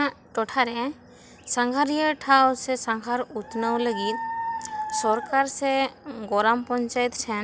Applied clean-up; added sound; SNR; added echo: none; Dog; 6 dB; none.